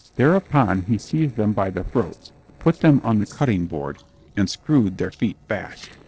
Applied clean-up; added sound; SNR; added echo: neural separator model SepFormer DNS4.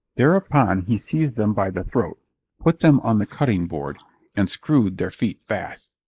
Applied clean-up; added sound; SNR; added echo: neural mask model Resemble Enhance denoiser.